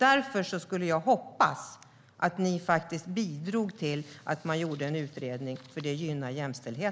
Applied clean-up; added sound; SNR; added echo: none; none; none; none.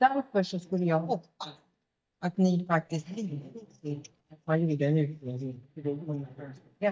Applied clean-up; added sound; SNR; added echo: neural mask model DeepFilterNet 3.